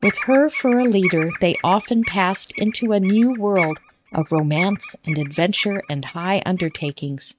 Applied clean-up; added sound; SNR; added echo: neural mask model RNNoise.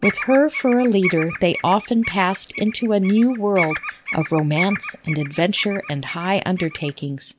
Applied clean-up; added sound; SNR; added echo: none; Bird vocalization, bird call, bird song; 10 dB; none.